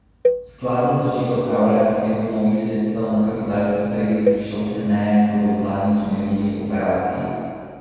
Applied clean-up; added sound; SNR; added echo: none; Cowbell; 7 dB; reverberation time 2.1 s.